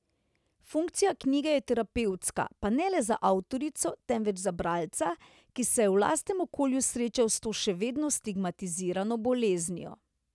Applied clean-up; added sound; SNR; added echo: none; none; none; none.